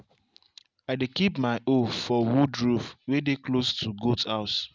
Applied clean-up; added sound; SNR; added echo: none; none; none; none.